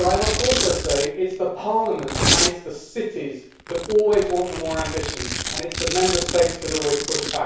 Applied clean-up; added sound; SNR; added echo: none; Domestic sounds, home sounds; 3 dB; reverberation time 0.6 s.